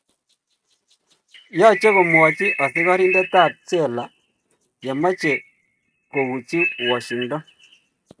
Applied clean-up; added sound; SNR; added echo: neural mask model RNNoise.